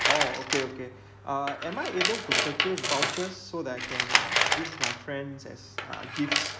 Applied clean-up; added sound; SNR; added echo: none; Tools; -4 dB; none.